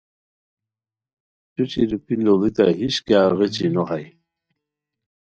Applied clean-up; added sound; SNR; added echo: neural mask model DeepFilterNet 3.